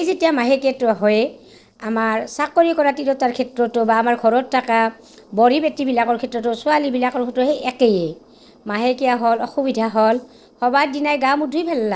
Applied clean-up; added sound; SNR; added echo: neural separator model SepFormer DNS4.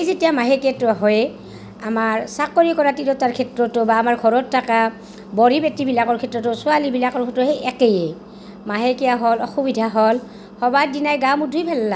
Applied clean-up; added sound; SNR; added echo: none; Engine; 20 dB; none.